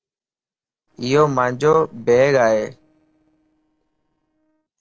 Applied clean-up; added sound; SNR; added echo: neural separator model SepFormer DNS4.